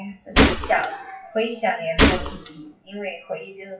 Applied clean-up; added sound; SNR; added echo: classical method WPE with log-MMSE.